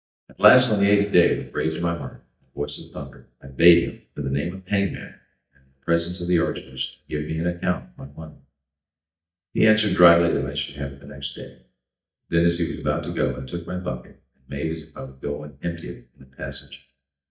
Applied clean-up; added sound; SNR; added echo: neural mask model DeepFilterNet 3.